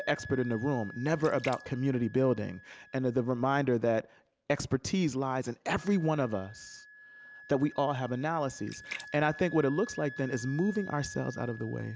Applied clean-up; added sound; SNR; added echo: none; Splash, splatter + Wind instrument, woodwind instrument; 17 dB; none.